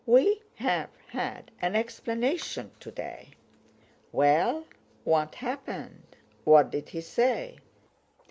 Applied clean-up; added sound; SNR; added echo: none; none; none; none.